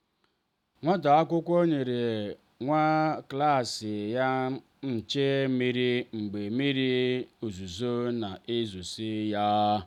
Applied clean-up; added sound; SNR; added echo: none; none; none; none.